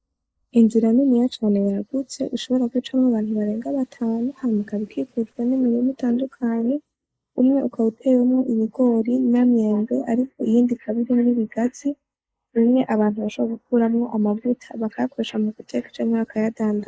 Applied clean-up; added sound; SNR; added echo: neural mask model Resemble Enhance denoiser.